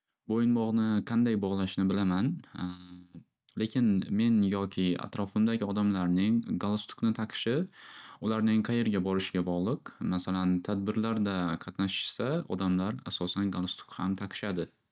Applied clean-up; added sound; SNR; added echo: none; none; none; none.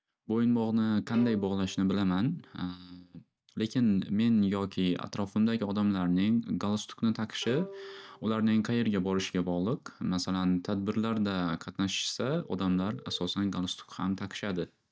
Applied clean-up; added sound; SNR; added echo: none; Telephone + Bowed string instrument; 19 dB; none.